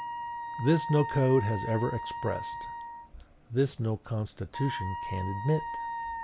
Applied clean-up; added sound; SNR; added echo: none; Wind instrument, woodwind instrument; 7 dB; none.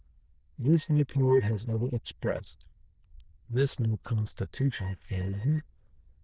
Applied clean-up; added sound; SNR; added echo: neural diffusion model UNIVERSE++.